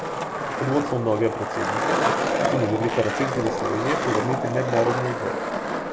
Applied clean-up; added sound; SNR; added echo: none; Skateboard; -1 dB; none.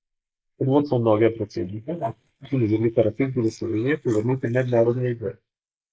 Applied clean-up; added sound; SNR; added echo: neural mask model Resemble Enhance denoiser.